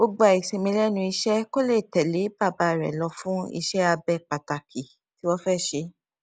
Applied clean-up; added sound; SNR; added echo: none; none; none; none.